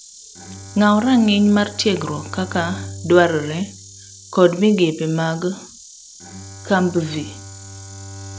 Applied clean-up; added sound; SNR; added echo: none; Insect + Bowed string instrument; 16 dB; none.